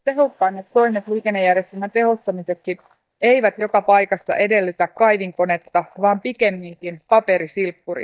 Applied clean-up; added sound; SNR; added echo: neural mask model DeepFilterNet 3.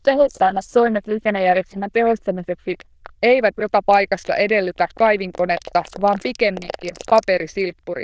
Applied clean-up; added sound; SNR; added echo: neural diffusion model UNIVERSE++.